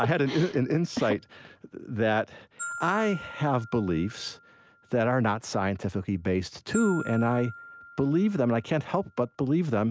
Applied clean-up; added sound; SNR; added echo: none; Glockenspiel; 17 dB; none.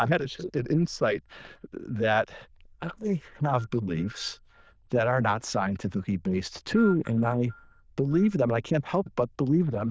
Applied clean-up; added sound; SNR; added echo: neural diffusion model UNIVERSE++.